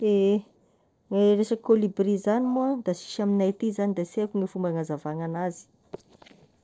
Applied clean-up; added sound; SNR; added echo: neural separator model SepFormer DNS4.